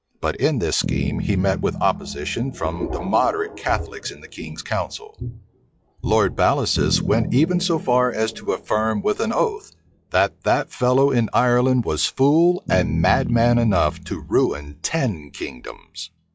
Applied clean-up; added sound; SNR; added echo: classical method log-MMSE.